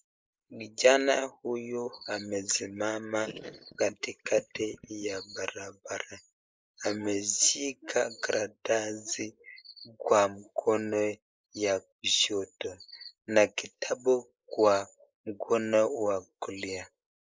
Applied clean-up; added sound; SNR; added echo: neural mask model Resemble Enhance denoiser.